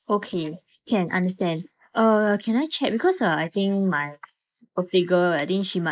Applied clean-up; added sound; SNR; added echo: neural mask model Resemble Enhance denoiser.